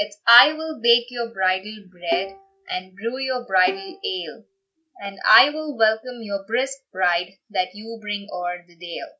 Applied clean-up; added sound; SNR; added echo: none; Bowed string instrument; 13 dB; none.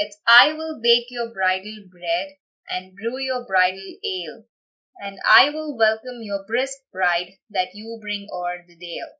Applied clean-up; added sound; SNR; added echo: neural mask model Resemble Enhance denoiser.